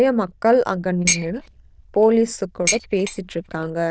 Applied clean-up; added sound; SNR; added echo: neural diffusion model UNIVERSE++.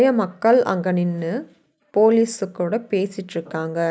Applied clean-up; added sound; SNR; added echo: none; none; none; none.